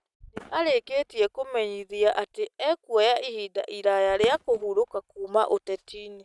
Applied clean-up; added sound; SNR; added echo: neural mask model RNNoise.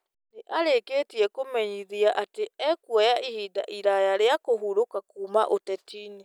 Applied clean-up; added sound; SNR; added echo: none; none; none; none.